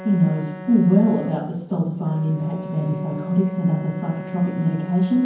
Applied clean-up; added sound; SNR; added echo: none; Bowed string instrument; 13 dB; reverberation time 0.9 s.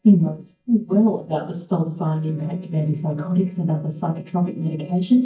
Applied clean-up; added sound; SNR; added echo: neural mask model DeepFilterNet 3.